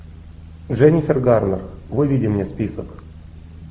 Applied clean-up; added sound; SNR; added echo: none; none; none; none.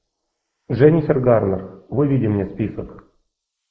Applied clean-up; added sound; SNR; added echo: neural mask model Resemble Enhance denoiser.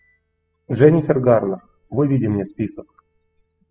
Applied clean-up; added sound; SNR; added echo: classical method spectral subtraction.